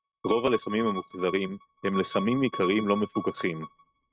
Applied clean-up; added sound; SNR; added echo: neural mask model RNNoise.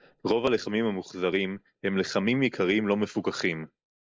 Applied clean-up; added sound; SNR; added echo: neural mask model Resemble Enhance denoiser.